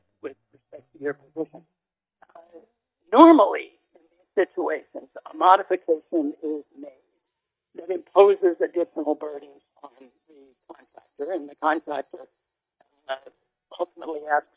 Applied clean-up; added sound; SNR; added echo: neural mask model DeepFilterNet 3.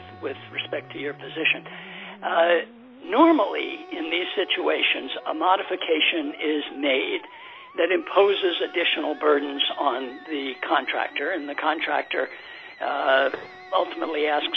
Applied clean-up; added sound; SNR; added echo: none; Musical instrument + Wind instrument, woodwind instrument; 20 dB; none.